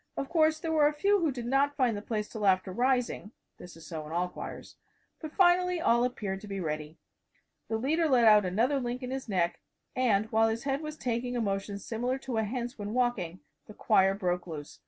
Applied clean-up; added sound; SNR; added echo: none; none; none; none.